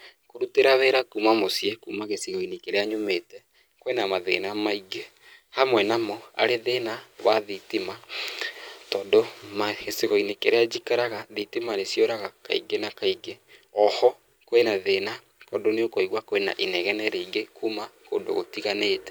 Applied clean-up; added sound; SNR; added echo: none; none; none; none.